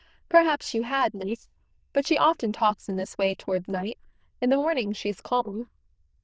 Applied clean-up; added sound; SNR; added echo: neural diffusion model UNIVERSE++.